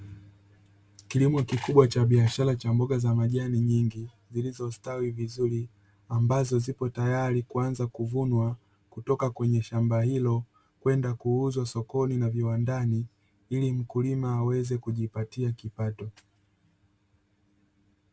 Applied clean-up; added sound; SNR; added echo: none; none; none; none.